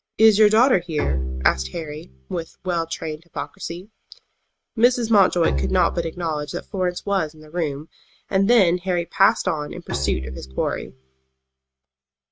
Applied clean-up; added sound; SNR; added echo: neural mask model RNNoise.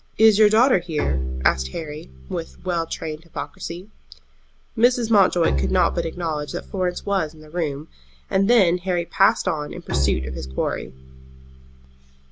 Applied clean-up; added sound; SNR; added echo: none; Bowed string instrument; 8 dB; none.